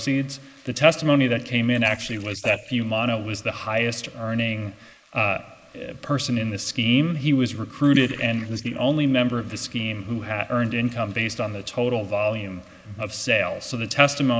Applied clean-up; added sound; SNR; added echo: neural mask model Resemble Enhance denoiser.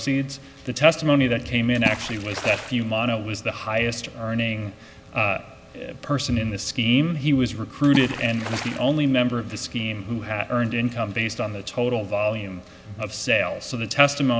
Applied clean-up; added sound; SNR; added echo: none; Water / Splash, splatter; 10 dB; none.